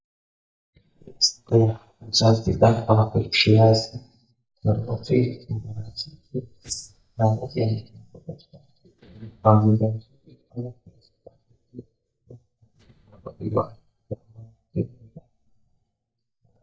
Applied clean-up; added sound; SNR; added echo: neural mask model DeepFilterNet 3.